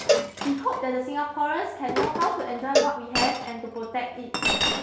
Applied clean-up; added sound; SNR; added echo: none; Chink, clink + Cowbell; -1 dB; none.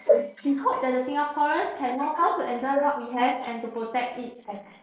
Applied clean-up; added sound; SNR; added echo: neural mask model Resemble Enhance denoiser.